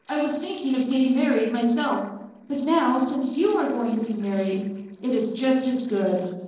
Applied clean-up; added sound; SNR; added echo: neural separator model SepFormer DNS4.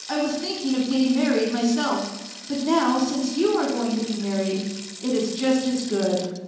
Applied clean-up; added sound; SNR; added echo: none; Sink (filling or washing); 14 dB; reverberation time 1.0 s.